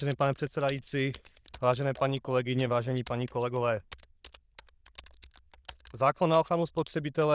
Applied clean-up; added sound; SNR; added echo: neural diffusion model UNIVERSE++.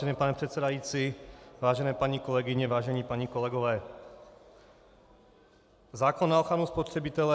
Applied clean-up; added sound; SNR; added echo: none; none; none; none.